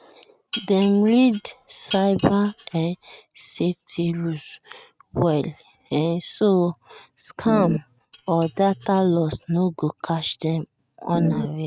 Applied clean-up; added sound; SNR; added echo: neural mask model RNNoise.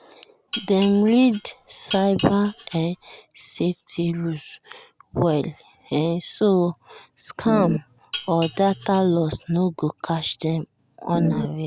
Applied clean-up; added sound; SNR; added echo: none; Dishes, pots, and pans + Organ; 8 dB; none.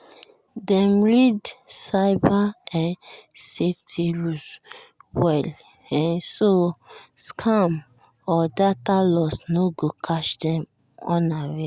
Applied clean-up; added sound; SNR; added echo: none; none; none; none.